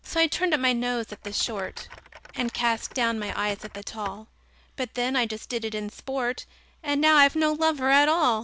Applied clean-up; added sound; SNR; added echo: none; Typing; 18 dB; none.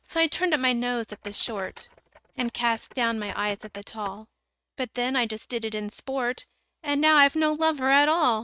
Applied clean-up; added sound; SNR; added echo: neural mask model RNNoise.